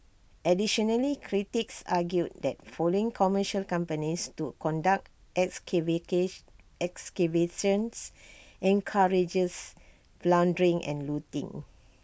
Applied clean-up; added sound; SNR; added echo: none; none; none; none.